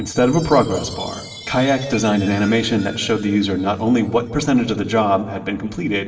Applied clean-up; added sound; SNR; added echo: none; Chime; 19 dB; reverberation time 1.7 s.